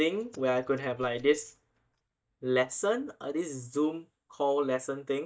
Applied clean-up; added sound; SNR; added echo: neural mask model DeepFilterNet 3.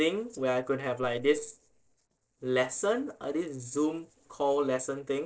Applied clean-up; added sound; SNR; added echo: neural separator model SepFormer DNS4.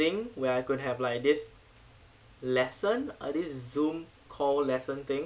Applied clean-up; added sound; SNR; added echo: none; none; none; none.